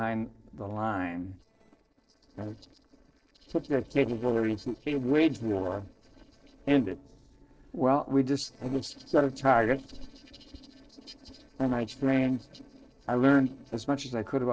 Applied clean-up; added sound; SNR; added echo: neural separator model SepFormer DNS4.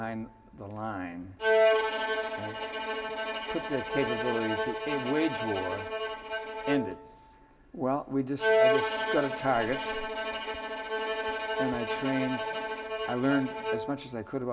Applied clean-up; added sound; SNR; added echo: none; Bowed string instrument; -2 dB; reverberation time 0.4 s.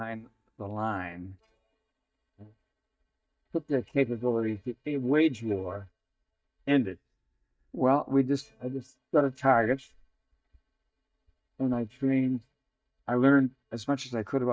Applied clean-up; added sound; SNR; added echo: neural mask model DeepFilterNet 3.